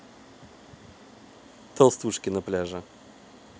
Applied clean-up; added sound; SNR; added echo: none; none; none; none.